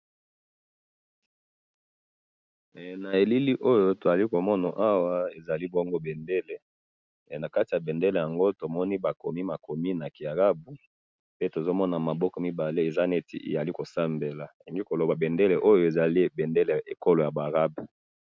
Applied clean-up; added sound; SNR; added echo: none; none; none; none.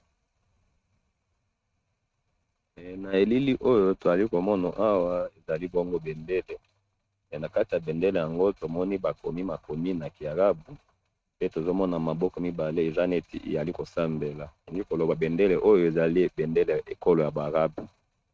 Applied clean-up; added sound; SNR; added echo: neural mask model RNNoise.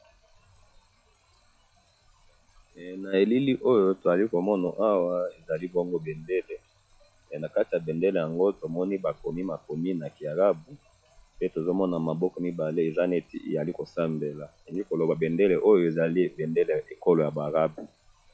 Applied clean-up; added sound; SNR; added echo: classical method log-MMSE.